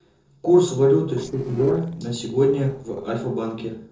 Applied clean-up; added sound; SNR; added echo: neural separator model SepFormer DNS4.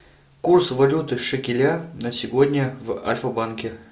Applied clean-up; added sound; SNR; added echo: none; none; none; none.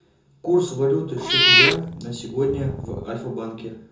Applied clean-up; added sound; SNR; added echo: none; Meow / Purr; -3 dB; reverberation time 0.5 s.